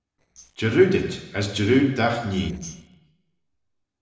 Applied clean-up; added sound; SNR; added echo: neural separator model SepFormer DNS4.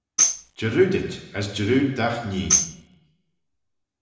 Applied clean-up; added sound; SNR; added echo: none; Tambourine; 1 dB; reverberation time 0.9 s.